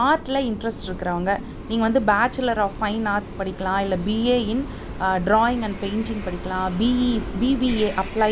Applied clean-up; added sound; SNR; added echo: none; Train; 10 dB; none.